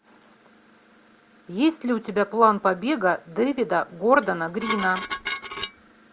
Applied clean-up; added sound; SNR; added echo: none; Dishes, pots, and pans; 8 dB; none.